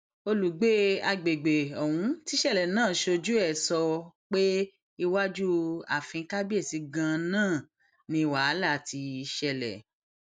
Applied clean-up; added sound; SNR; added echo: none; none; none; none.